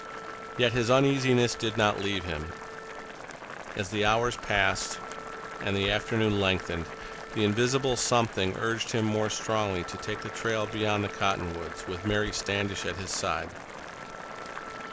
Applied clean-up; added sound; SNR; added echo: none; Boiling + Wind instrument, woodwind instrument; 11 dB; none.